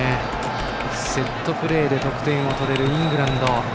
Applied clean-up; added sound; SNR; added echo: none; Computer keyboard; 13 dB; none.